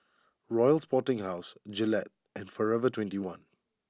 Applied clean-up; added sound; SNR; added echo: none; none; none; none.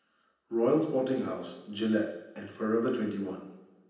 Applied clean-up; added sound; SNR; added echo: none; none; none; reverberation time 0.9 s.